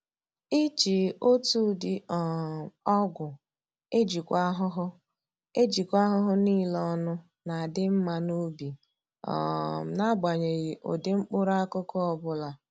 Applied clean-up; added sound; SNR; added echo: none; none; none; none.